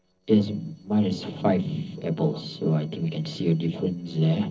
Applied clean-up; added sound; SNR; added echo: neural separator model SepFormer DNS4.